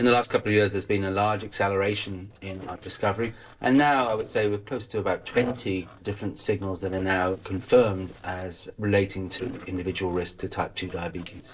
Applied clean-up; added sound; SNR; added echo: neural separator model SepFormer DNS4.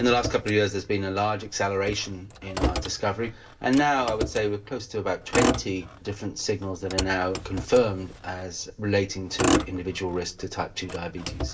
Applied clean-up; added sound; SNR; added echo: none; Motor vehicle (road); 6 dB; reverberation time 0.2 s.